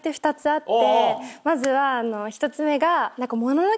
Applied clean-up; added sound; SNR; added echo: none; none; none; none.